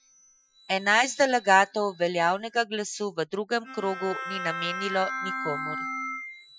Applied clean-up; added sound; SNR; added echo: classical method Wiener filter.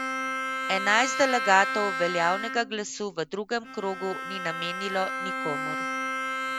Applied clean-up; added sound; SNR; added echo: none; Bowed string instrument; 3 dB; none.